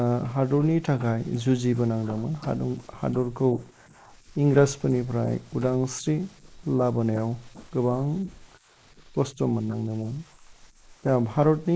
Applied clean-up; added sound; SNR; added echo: neural mask model Resemble Enhance denoiser.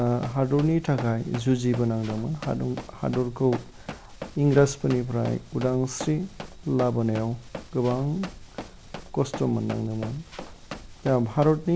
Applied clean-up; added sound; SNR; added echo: none; Run; 14 dB; none.